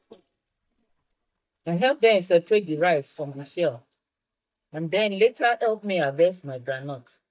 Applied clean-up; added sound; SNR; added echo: neural mask model DeepFilterNet 3.